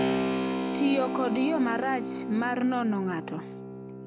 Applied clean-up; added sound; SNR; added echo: none; Keyboard (musical); 2 dB; none.